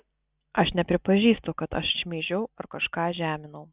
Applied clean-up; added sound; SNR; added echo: none; none; none; none.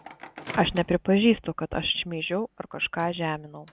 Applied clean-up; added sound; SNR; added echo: none; Microwave oven; 19 dB; none.